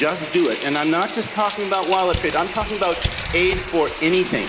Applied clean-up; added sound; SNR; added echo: none; Rain + Mechanisms; 7 dB; none.